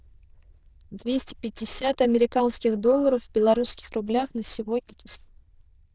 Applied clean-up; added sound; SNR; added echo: neural diffusion model UNIVERSE++.